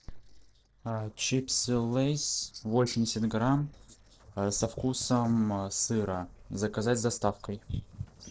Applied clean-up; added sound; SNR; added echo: neural separator model SepFormer DNS4.